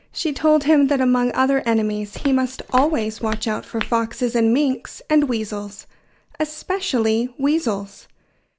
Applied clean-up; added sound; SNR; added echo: none; Walk, footsteps; 11 dB; none.